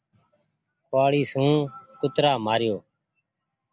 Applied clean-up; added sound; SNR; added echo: none; none; none; none.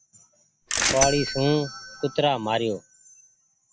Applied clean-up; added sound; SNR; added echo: none; Bell / Mechanisms; 4 dB; none.